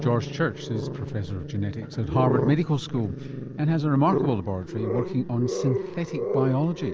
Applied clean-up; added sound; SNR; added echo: none; Growling; 4 dB; none.